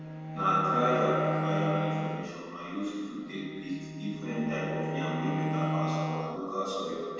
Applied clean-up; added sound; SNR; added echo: none; Bowed string instrument; 2 dB; reverberation time 2.0 s.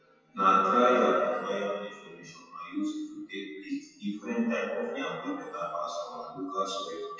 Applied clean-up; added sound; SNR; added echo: classical method WPE with log-MMSE.